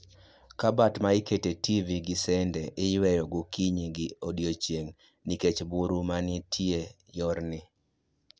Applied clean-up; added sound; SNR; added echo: none; none; none; none.